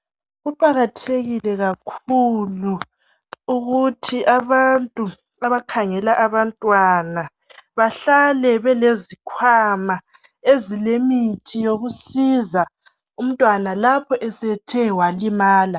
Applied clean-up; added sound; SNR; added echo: none; none; none; none.